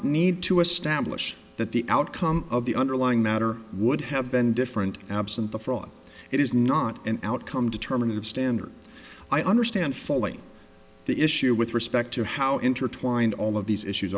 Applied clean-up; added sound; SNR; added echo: none; none; none; none.